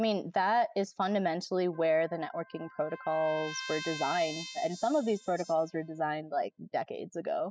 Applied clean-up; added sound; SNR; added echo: classical method spectral subtraction.